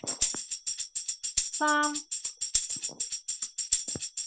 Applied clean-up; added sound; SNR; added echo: none; Tambourine; -4 dB; none.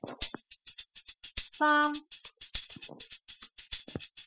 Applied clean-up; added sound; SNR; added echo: classical method spectral subtraction.